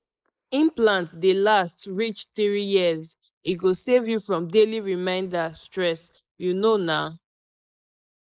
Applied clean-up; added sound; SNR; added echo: neural mask model Resemble Enhance denoiser.